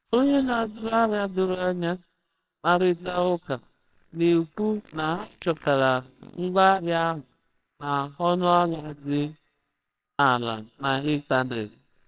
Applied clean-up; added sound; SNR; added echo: neural separator model SepFormer WHAMR!.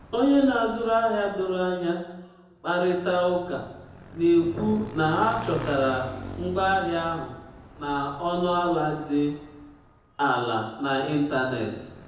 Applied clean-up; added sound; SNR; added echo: none; Motorcycle / Engine; 17 dB; reverberation time 0.9 s.